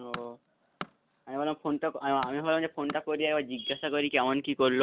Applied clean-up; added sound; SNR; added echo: none; Tools; 17 dB; none.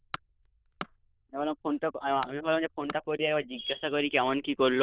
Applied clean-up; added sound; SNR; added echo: neural diffusion model UNIVERSE++.